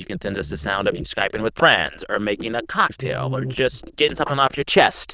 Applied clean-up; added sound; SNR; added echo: neural diffusion model UNIVERSE++.